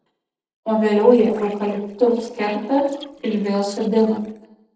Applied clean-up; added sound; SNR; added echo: neural separator model SepFormer DNS4.